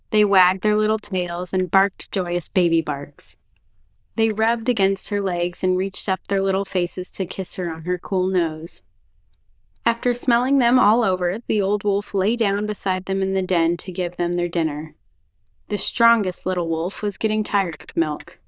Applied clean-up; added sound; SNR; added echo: neural diffusion model UNIVERSE++.